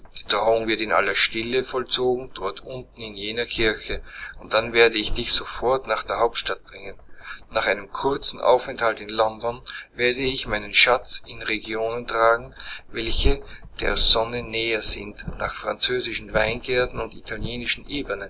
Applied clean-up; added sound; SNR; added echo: none; Knock; 20 dB; none.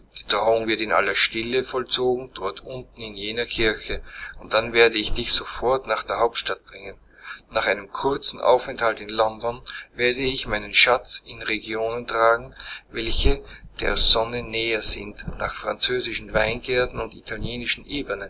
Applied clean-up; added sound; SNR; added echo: none; none; none; none.